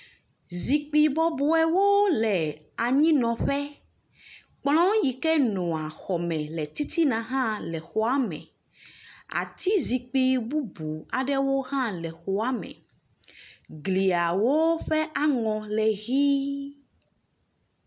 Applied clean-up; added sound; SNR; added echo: none; none; none; none.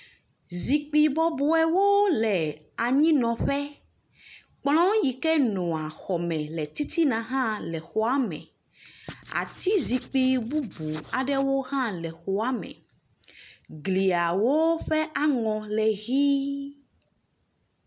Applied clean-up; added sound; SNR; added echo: none; Writing; 20 dB; none.